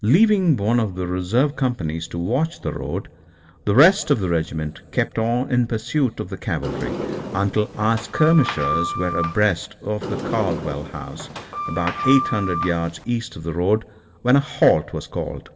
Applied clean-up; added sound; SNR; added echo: none; Sliding door; 6 dB; reverberation time 0.3 s.